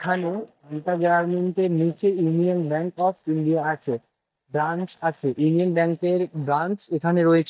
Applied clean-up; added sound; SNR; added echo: neural mask model DeepFilterNet 3.